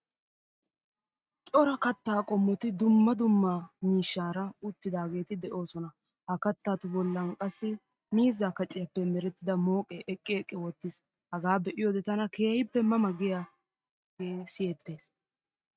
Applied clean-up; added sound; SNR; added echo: neural mask model RNNoise.